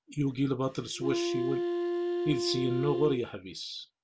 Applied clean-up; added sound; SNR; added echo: none; Wind instrument, woodwind instrument; 1 dB; none.